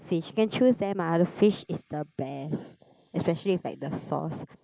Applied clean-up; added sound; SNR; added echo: neural mask model Resemble Enhance denoiser.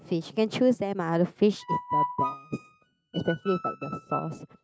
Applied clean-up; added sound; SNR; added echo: neural mask model RNNoise.